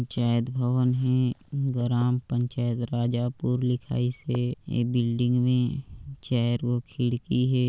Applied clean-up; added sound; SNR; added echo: none; none; none; none.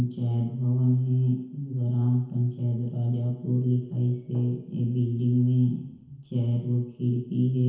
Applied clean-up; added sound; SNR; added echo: none; none; none; reverberation time 1.0 s.